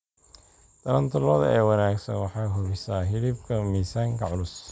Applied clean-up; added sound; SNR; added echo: none; none; none; none.